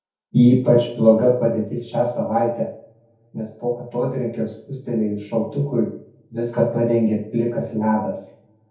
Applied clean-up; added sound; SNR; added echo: none; none; none; reverberation time 0.6 s.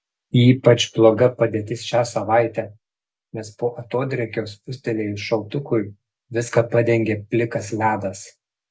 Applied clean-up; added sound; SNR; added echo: none; none; none; none.